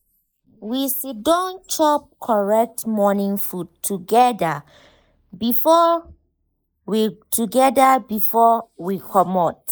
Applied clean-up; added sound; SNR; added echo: neural mask model Resemble Enhance denoiser.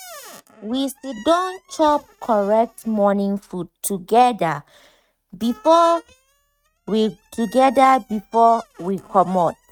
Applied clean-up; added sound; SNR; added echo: neural mask model RNNoise.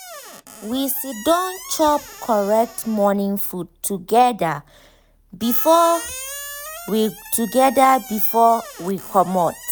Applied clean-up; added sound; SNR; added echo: none; Squeak; 17 dB; none.